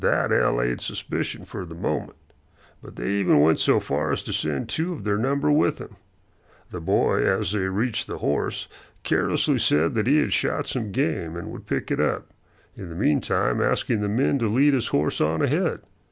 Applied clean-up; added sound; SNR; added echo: none; none; none; none.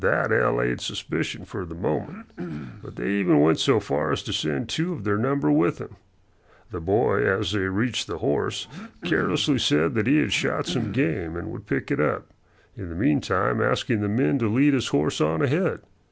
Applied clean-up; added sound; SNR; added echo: none; Cough; 13 dB; none.